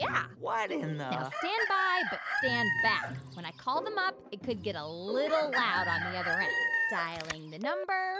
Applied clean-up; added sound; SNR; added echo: none; Chicken, rooster; 1 dB; none.